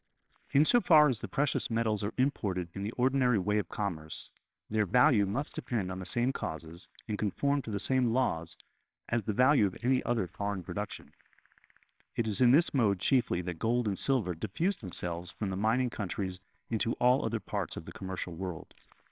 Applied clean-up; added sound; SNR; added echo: neural separator model SepFormer WHAMR!.